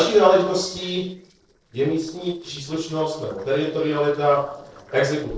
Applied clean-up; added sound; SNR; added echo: neural separator model SepFormer DNS4.